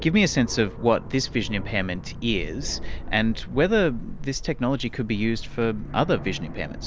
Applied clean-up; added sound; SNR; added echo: none; Aircraft; 8 dB; none.